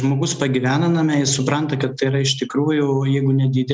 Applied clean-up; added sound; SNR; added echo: none; none; none; none.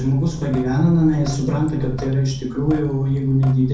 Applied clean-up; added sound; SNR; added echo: none; Drip / Sink (filling or washing); 15 dB; reverberation time 0.6 s.